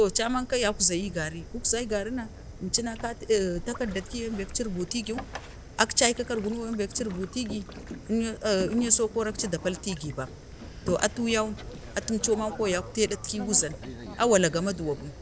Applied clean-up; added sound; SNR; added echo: none; Boat, Water vehicle + Fire; 12 dB; none.